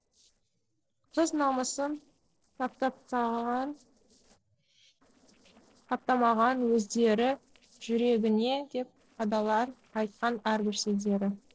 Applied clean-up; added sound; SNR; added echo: neural separator model SepFormer DNS4.